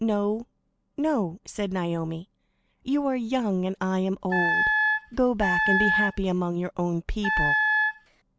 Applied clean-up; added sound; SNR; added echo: none; Wind instrument, woodwind instrument; -3 dB; none.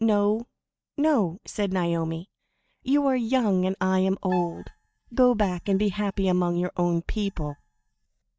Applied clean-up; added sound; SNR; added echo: neural mask model DeepFilterNet 3.